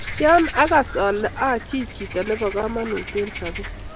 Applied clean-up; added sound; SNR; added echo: none; Frog; 10 dB; none.